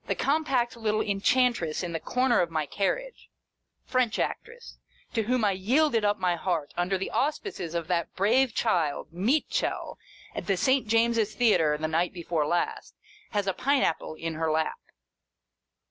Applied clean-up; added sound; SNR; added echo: none; none; none; none.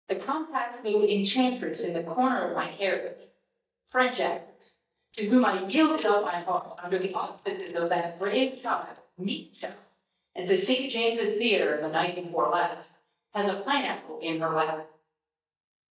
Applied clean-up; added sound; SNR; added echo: neural mask model DeepFilterNet 3.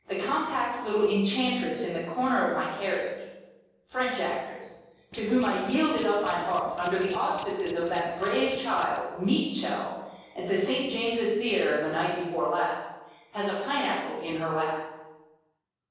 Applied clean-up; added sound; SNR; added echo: neural separator model SepFormer DNS4.